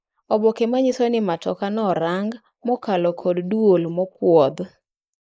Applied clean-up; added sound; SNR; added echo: neural mask model Resemble Enhance denoiser.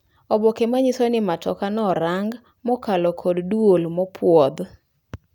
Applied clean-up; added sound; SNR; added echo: none; none; none; none.